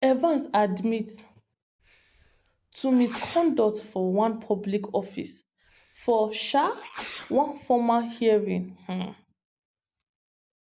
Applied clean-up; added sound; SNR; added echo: none; Sneeze; 17 dB; none.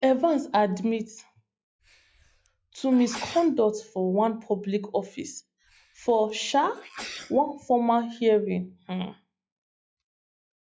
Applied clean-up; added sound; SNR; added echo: classical method log-MMSE.